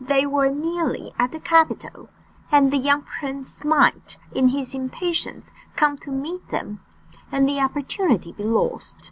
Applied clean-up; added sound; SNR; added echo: none; none; none; none.